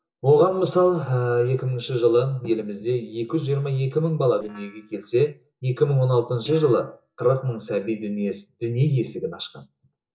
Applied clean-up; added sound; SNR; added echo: neural separator model SepFormer DNS4.